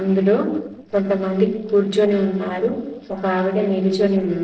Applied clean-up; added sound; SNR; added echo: neural separator model SepFormer DNS4.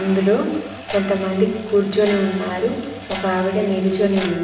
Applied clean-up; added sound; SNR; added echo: none; Clock; 14 dB; reverberation time 1.0 s.